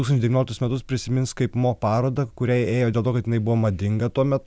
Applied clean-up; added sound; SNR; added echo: none; none; none; none.